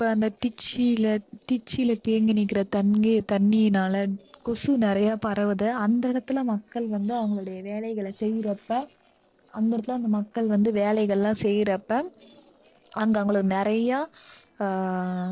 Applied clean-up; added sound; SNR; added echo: neural separator model SepFormer DNS4.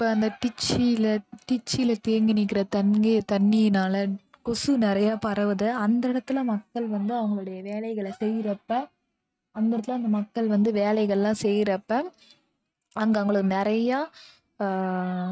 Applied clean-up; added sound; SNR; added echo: neural mask model RNNoise.